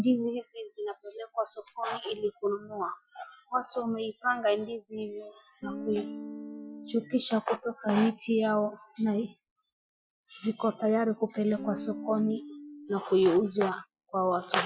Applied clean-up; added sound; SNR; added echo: classical method Wiener filter.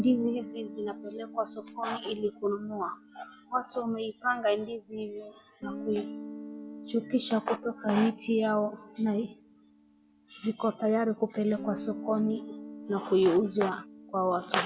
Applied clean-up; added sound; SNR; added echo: none; Guitar; 14 dB; none.